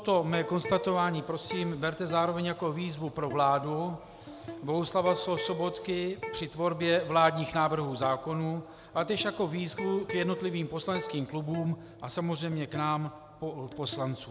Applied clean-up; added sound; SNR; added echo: none; Electric guitar; 12 dB; none.